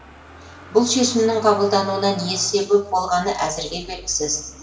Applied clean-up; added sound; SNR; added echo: none; Motor vehicle (road); 18 dB; reverberation time 0.8 s.